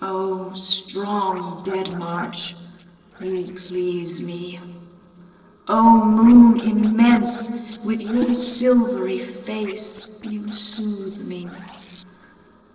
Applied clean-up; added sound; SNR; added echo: neural separator model SepFormer DNS4.